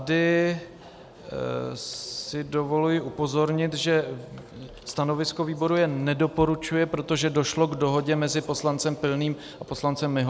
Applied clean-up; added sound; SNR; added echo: none; none; none; none.